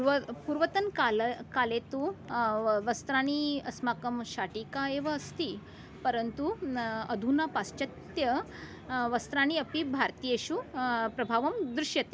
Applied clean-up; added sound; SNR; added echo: none; none; none; none.